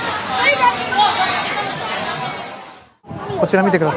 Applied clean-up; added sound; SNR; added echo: none; none; none; none.